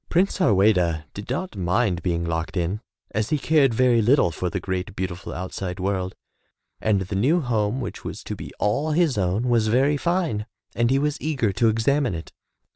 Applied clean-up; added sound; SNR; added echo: none; none; none; none.